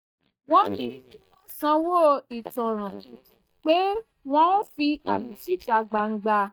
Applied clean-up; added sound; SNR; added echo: neural mask model DeepFilterNet 3.